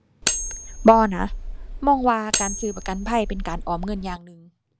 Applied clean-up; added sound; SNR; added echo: none; Cutlery, silverware; 6 dB; none.